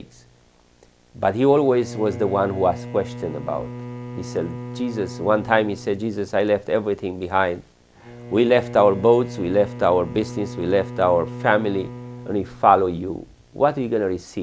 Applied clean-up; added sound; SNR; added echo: none; Bowed string instrument; 14 dB; none.